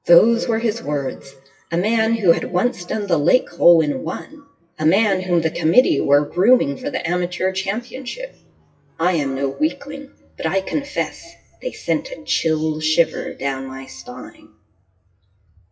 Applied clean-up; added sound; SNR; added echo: classical method WPE with log-MMSE.